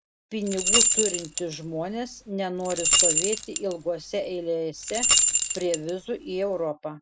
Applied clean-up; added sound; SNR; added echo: none; Rattle / Keys jangling; -5 dB; none.